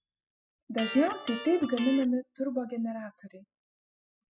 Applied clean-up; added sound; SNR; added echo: classical method spectral subtraction.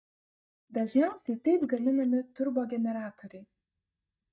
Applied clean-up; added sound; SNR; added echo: neural mask model DeepFilterNet 3.